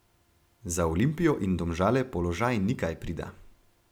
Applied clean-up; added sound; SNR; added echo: none; none; none; none.